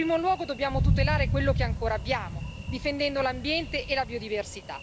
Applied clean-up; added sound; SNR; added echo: none; Thunder; 1 dB; none.